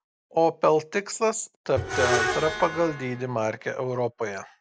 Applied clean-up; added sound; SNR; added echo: none; Screech; 4 dB; none.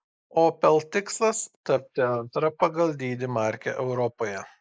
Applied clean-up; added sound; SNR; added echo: neural mask model Resemble Enhance denoiser.